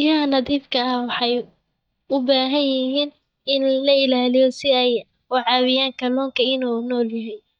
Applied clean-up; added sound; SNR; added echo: neural mask model DeepFilterNet 3.